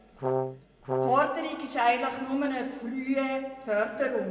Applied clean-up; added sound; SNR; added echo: none; Brass instrument; 1 dB; reverberation time 1.1 s.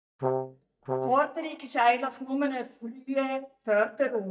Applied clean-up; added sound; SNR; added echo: neural mask model DeepFilterNet 3.